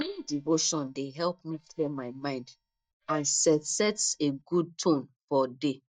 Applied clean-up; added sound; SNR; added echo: neural mask model DeepFilterNet 3.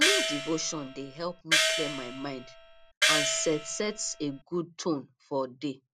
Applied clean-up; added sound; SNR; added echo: none; Gong; -3 dB; none.